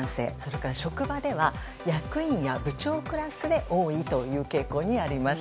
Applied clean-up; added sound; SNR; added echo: none; none; none; none.